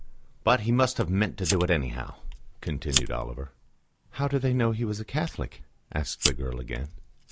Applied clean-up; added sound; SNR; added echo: neural mask model Resemble Enhance denoiser.